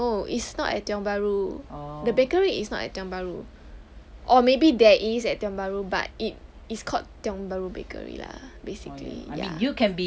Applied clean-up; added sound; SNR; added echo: none; none; none; none.